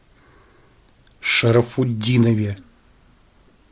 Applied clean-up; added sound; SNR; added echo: none; none; none; none.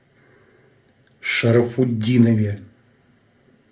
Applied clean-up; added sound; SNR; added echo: none; none; none; reverberation time 0.3 s.